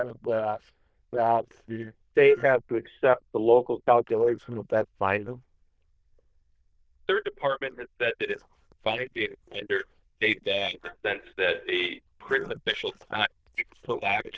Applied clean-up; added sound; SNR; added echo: neural diffusion model UNIVERSE++.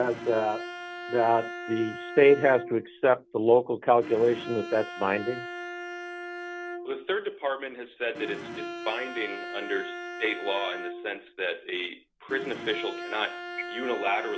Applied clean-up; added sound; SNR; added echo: none; Bowed string instrument; 11 dB; none.